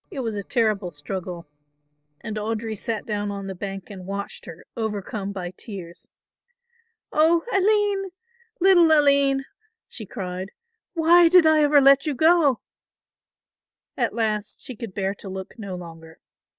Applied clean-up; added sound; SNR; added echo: neural separator model SepFormer DNS4.